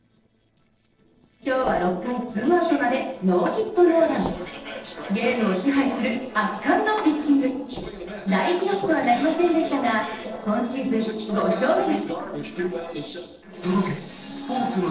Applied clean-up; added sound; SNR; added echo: neural separator model SepFormer DNS4.